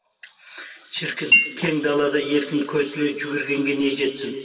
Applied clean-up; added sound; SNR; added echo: none; Chink, clink; -2 dB; reverberation time 2.8 s.